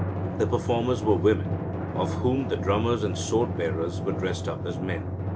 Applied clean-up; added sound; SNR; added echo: none; Drum; 2 dB; none.